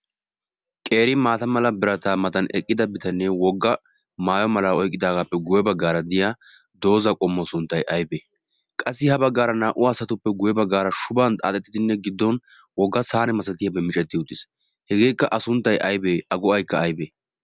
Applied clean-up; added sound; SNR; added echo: none; none; none; none.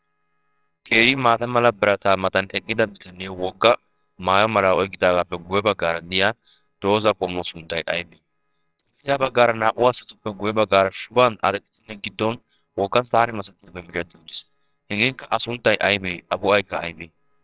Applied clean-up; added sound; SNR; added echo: neural separator model SepFormer WHAMR!.